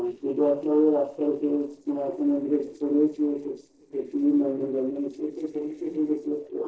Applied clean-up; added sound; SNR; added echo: neural separator model SepFormer DNS4.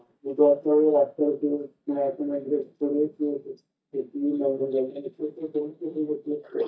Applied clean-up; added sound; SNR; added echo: neural mask model DeepFilterNet 3.